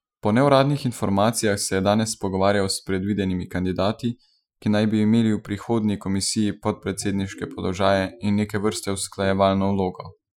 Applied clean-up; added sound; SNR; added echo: classical method Wiener filter.